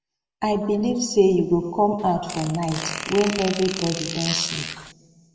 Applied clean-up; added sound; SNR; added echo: none; Fart; 8 dB; reverberation time 1.4 s.